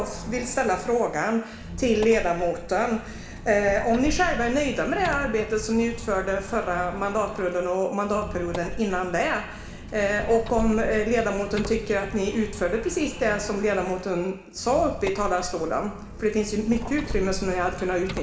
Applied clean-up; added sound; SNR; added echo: none; Squeak; 10 dB; reverberation time 1.0 s.